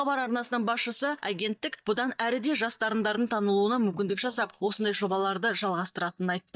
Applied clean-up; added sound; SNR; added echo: neural mask model DeepFilterNet 3.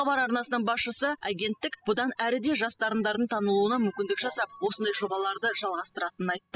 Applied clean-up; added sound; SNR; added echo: classical method spectral subtraction.